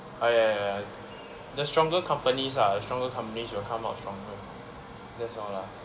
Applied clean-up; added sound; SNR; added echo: none; none; none; none.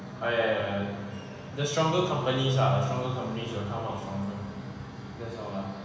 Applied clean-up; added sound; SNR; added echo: none; none; none; reverberation time 1.1 s.